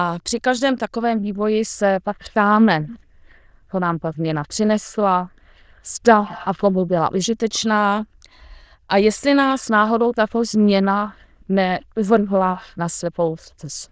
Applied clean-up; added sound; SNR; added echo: neural diffusion model UNIVERSE++.